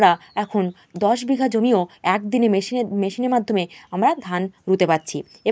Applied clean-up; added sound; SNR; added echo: none; none; none; none.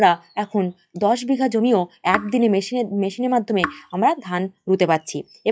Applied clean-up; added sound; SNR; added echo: classical method log-MMSE.